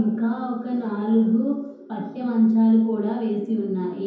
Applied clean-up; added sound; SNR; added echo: none; none; none; reverberation time 0.9 s.